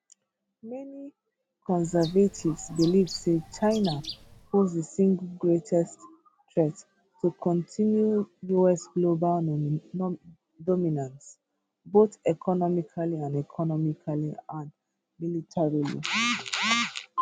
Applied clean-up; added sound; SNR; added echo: none; Bird; 15 dB; none.